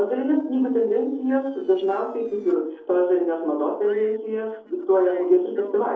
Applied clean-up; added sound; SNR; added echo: neural separator model SepFormer DNS4.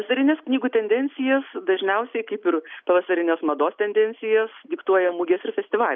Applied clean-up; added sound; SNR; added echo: none; none; none; none.